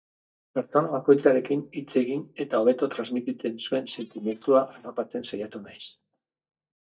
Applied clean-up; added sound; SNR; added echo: neural mask model DeepFilterNet 3.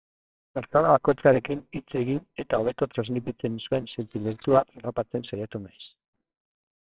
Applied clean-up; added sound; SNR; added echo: neural separator model SepFormer WHAMR!.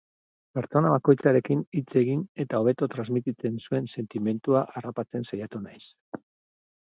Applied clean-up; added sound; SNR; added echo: none; none; none; none.